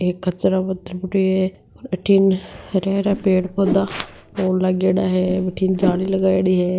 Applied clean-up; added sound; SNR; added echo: none; Whoosh, swoosh, swish; 11 dB; none.